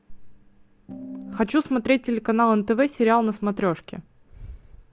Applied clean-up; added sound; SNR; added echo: none; Piano; 11 dB; none.